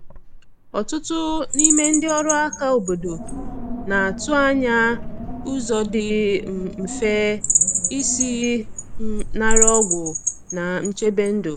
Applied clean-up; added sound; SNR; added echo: none; Bird vocalization, bird call, bird song + Wind; 2 dB; none.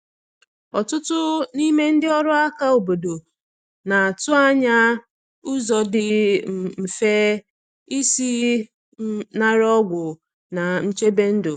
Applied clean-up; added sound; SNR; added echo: none; none; none; none.